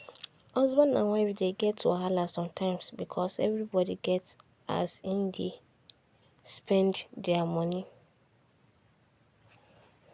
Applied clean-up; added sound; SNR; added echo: none; none; none; none.